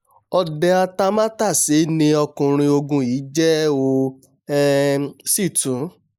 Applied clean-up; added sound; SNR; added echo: neural mask model Resemble Enhance denoiser.